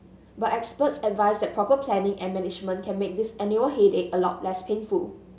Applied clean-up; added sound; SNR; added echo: none; none; none; none.